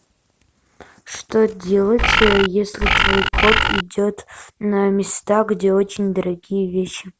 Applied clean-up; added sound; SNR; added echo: none; Bird; -4 dB; none.